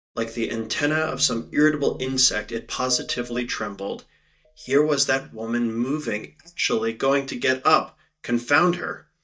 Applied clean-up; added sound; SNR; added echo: neural mask model DeepFilterNet 3.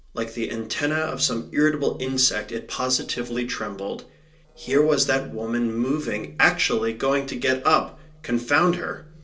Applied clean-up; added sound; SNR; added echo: neural separator model SepFormer DNS4.